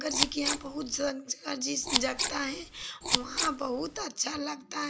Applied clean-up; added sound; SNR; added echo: neural mask model Resemble Enhance denoiser.